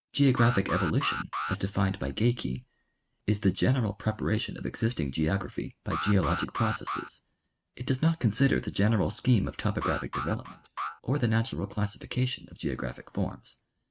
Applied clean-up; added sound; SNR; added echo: neural mask model RNNoise.